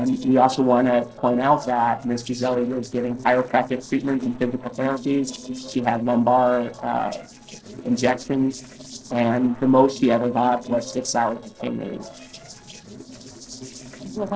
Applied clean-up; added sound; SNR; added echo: neural separator model SepFormer DNS4.